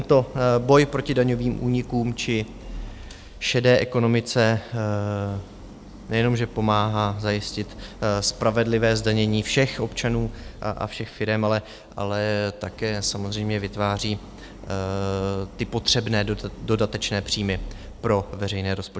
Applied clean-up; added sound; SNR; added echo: none; Idling; 16 dB; none.